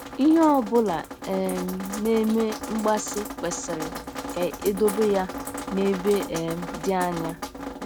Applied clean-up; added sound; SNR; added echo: none; Drip; 9 dB; none.